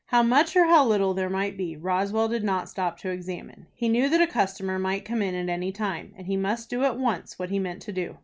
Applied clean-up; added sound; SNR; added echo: none; none; none; none.